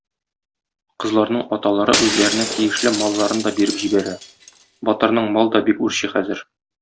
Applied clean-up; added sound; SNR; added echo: none; Shatter; 6 dB; none.